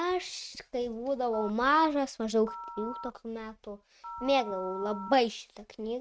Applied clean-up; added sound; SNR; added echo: neural mask model RNNoise.